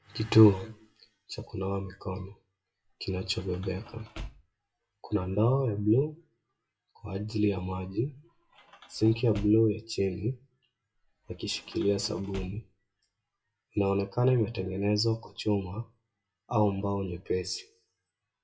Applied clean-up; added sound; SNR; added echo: classical method WPE with log-MMSE.